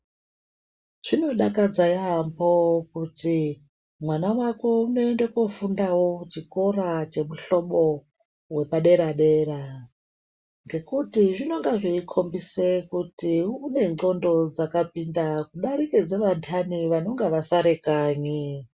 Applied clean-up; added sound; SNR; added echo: none; none; none; none.